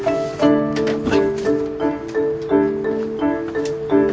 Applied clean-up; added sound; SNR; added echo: none; none; none; none.